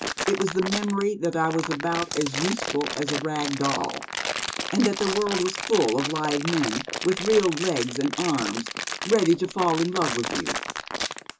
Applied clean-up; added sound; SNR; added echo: none; Crumpling, crinkling; 6 dB; reverberation time 0.2 s.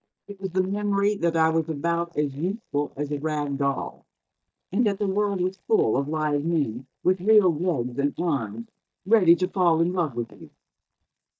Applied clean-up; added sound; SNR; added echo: neural mask model DeepFilterNet 3.